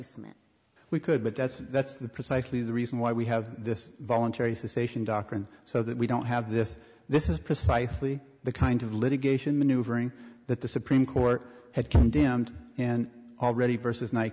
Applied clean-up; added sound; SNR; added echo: none; none; none; none.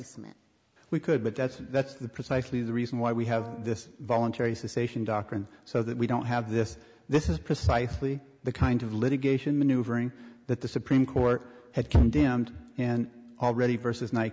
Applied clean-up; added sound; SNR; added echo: none; Brass instrument; 18 dB; none.